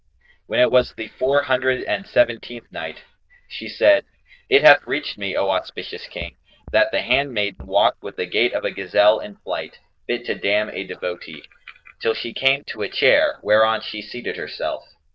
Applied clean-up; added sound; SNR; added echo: neural diffusion model UNIVERSE++.